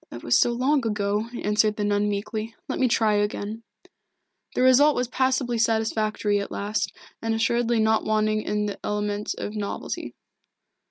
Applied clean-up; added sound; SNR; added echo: none; none; none; none.